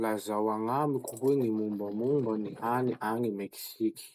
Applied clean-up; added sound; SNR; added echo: neural mask model Resemble Enhance denoiser.